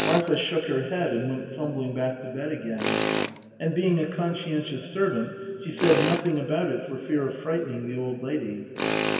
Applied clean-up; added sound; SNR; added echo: none; Tools; 4 dB; reverberation time 2.5 s.